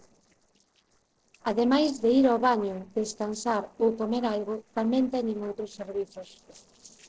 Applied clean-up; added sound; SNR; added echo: neural separator model SepFormer DNS4.